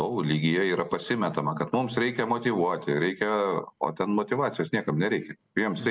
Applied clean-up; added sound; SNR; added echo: none; none; none; none.